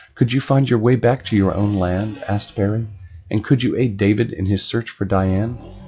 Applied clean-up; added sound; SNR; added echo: classical method log-MMSE.